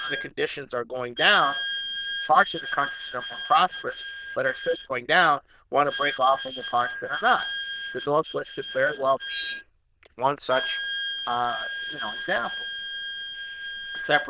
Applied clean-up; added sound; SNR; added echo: neural diffusion model UNIVERSE++.